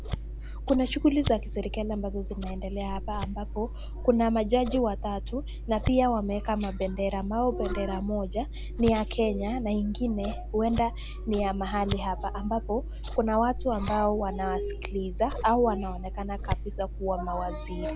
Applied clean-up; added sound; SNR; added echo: none; Scissors; 6 dB; none.